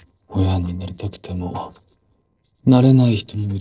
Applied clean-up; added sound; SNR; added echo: neural separator model SepFormer DNS4.